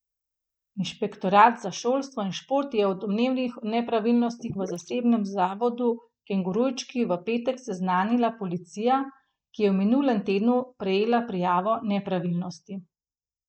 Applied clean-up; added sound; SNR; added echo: neural mask model DeepFilterNet 3.